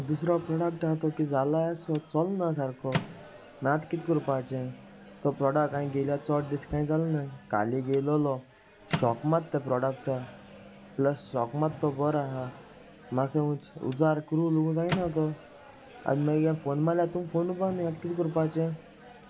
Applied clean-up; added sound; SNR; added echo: none; Microwave oven; 15 dB; none.